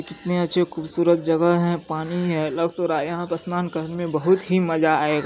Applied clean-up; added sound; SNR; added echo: none; none; none; none.